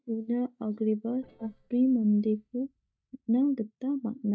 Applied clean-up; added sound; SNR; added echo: neural mask model DeepFilterNet 3.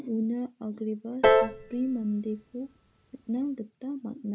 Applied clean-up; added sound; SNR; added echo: none; Piano; -4 dB; none.